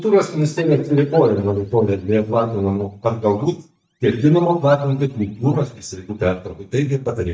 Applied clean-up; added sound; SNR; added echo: neural mask model DeepFilterNet 3.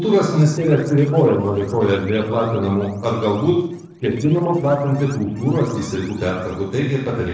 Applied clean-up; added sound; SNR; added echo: neural separator model SepFormer DNS4.